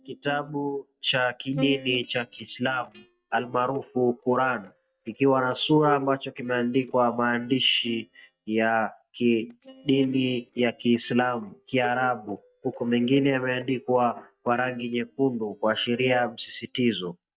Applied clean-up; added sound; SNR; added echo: neural mask model DeepFilterNet 3.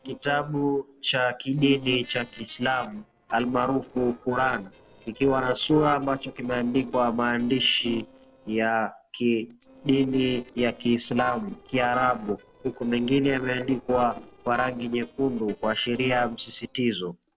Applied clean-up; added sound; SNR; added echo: neural separator model SepFormer DNS4.